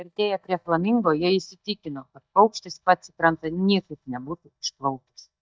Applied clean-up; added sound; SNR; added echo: neural mask model DeepFilterNet 3.